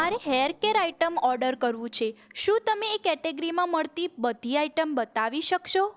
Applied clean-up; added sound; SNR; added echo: neural separator model SepFormer DNS4.